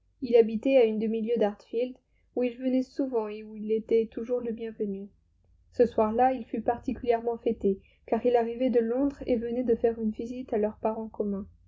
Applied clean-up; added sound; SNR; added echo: none; none; none; none.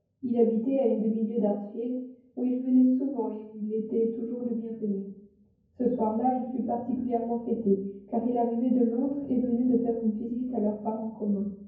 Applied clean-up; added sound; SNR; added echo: none; none; none; reverberation time 0.9 s.